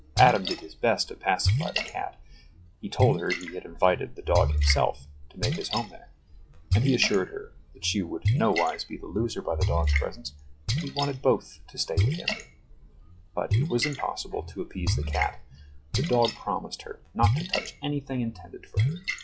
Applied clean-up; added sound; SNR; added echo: classical method log-MMSE.